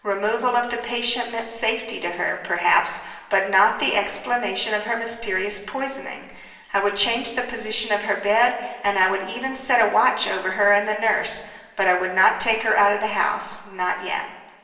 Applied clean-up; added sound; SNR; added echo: none; none; none; reverberation time 1.2 s.